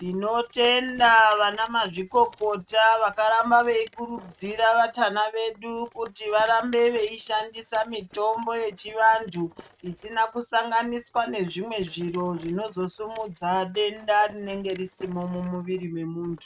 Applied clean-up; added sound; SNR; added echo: neural mask model RNNoise.